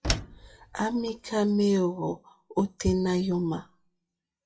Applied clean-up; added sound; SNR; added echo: classical method WPE with log-MMSE.